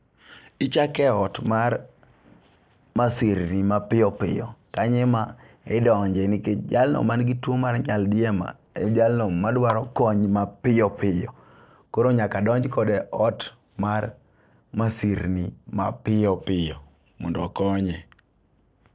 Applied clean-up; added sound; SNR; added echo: neural separator model SepFormer DNS4.